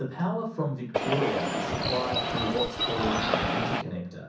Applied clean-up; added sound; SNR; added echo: none; Bird; -3 dB; reverberation time 0.6 s.